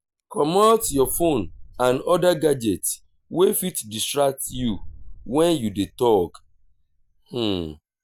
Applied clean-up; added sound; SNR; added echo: none; Boom; 17 dB; none.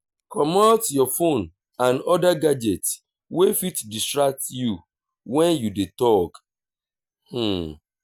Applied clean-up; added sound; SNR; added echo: none; none; none; none.